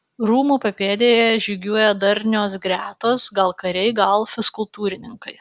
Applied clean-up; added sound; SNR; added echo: none; none; none; none.